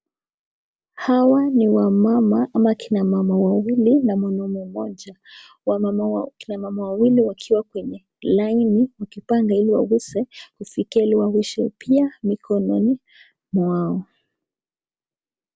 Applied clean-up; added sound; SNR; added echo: none; none; none; none.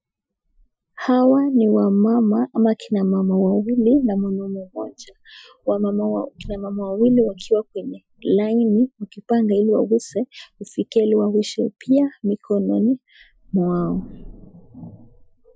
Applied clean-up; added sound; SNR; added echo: classical method Wiener filter.